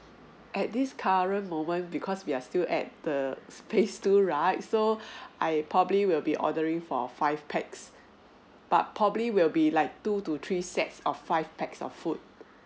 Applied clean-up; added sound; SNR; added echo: none; none; none; none.